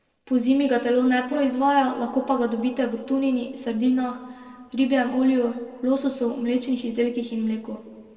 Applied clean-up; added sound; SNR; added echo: neural separator model SepFormer DNS4.